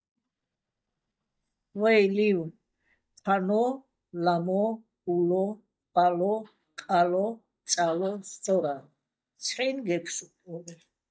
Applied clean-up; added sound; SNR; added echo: neural mask model DeepFilterNet 3.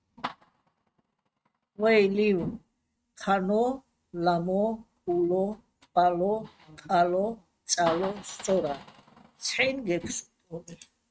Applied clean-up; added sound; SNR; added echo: neural mask model RNNoise.